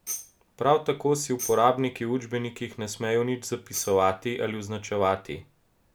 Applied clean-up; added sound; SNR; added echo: none; Tambourine; 15 dB; none.